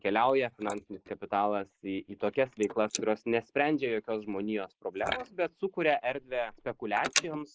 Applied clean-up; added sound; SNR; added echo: neural mask model Resemble Enhance denoiser.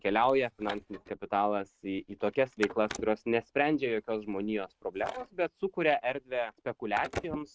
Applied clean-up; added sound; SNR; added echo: neural mask model RNNoise.